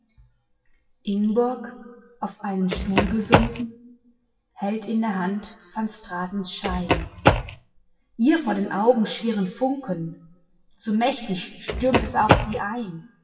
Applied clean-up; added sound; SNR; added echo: classical method WPE with log-MMSE.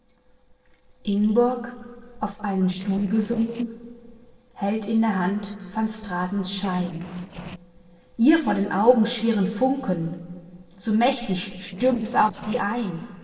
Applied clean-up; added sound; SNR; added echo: neural separator model SepFormer DNS4.